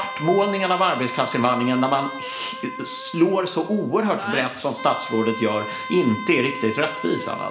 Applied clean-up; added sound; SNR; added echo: none; Wind instrument, woodwind instrument; 11 dB; reverberation time 0.6 s.